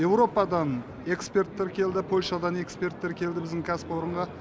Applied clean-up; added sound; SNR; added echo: none; none; none; none.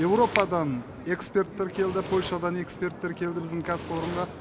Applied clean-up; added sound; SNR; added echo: none; Finger snapping + Fire; 12 dB; none.